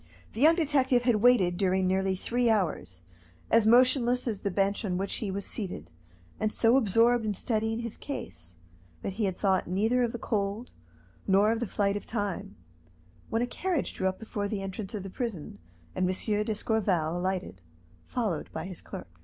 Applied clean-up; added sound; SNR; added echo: none; none; none; none.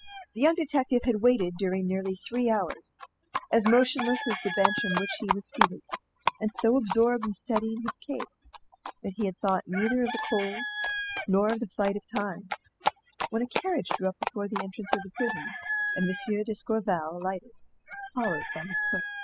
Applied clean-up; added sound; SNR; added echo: classical method spectral subtraction.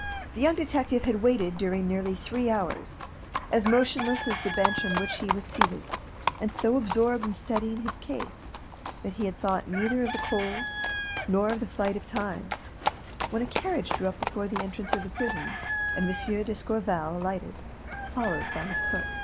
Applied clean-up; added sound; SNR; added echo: none; Chicken, rooster + Livestock, farm animals, working animals; 4 dB; none.